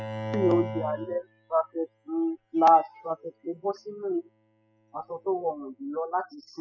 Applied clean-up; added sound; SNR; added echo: classical method spectral subtraction.